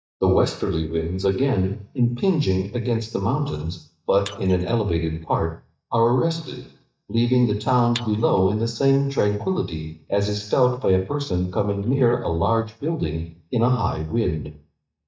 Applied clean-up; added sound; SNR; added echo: neural mask model DeepFilterNet 3.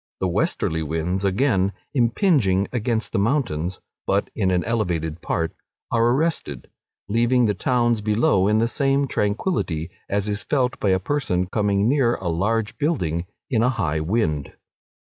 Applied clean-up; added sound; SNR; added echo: none; none; none; none.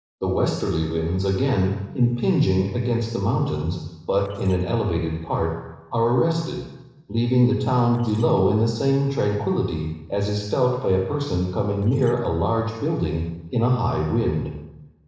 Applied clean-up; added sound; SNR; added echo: neural separator model SepFormer DNS4.